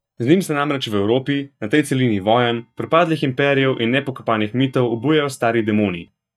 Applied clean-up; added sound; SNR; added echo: neural mask model DeepFilterNet 3.